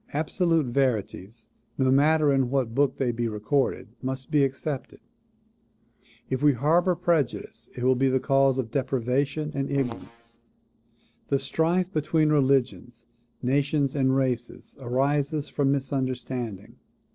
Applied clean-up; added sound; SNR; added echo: neural separator model SepFormer DNS4.